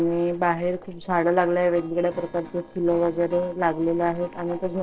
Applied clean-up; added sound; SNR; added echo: neural separator model SepFormer DNS4.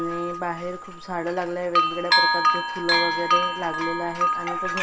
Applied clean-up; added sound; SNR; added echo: none; Bell; -5 dB; none.